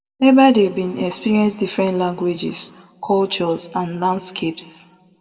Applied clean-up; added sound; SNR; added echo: none; none; none; reverberation time 1.1 s.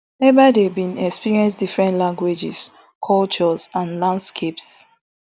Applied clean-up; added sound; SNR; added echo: none; none; none; none.